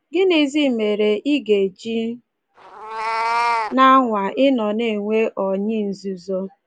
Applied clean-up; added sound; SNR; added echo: none; Meow; 10 dB; none.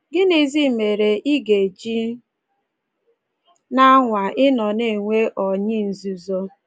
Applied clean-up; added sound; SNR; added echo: none; none; none; none.